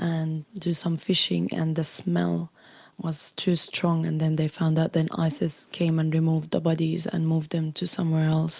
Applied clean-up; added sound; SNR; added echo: none; none; none; none.